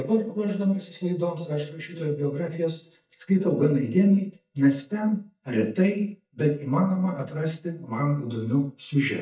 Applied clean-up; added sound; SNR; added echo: neural mask model DeepFilterNet 3.